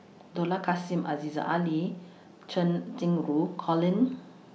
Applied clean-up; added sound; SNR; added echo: none; none; none; none.